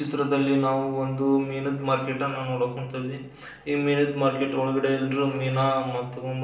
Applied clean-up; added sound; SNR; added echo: none; none; none; reverberation time 0.6 s.